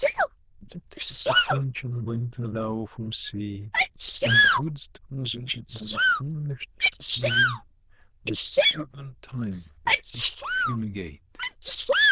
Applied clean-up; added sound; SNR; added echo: neural diffusion model UNIVERSE++.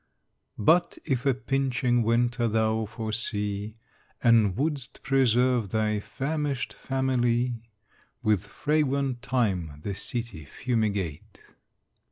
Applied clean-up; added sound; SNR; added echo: none; none; none; none.